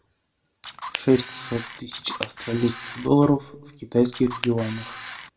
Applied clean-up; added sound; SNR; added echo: none; Camera; 12 dB; reverberation time 0.3 s.